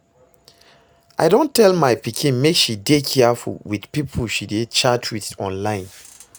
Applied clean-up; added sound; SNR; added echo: none; none; none; none.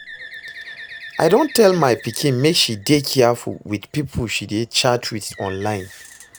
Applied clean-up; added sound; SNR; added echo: none; Bird; 20 dB; none.